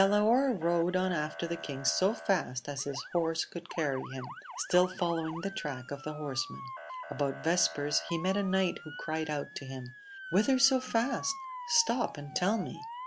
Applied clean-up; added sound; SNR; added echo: none; Motor vehicle (road) / Siren; 13 dB; none.